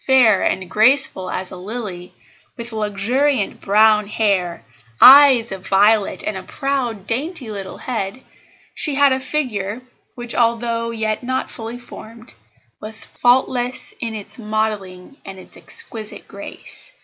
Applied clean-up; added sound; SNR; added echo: none; none; none; none.